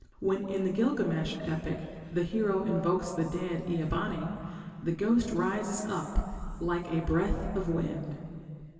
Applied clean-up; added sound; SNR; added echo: none; none; none; reverberation time 2.7 s.